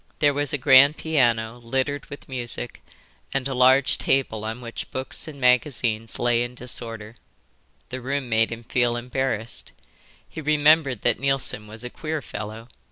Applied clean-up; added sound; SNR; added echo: none; none; none; none.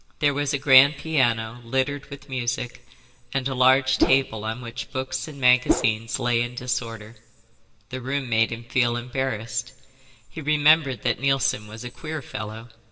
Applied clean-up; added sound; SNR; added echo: none; Whoosh, swoosh, swish; -1 dB; reverberation time 1.1 s.